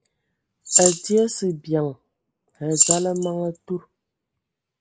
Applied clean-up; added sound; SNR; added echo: neural mask model Resemble Enhance denoiser.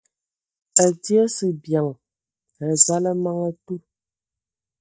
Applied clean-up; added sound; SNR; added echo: neural mask model DeepFilterNet 3.